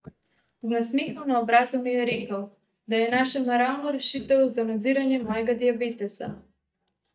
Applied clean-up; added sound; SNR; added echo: neural mask model DeepFilterNet 3.